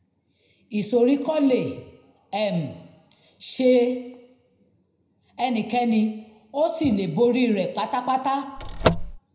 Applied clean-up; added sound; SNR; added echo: none; Car; -1 dB; reverberation time 0.8 s.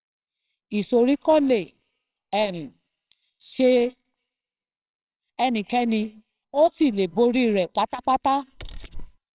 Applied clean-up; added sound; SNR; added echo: neural separator model SepFormer WHAMR!.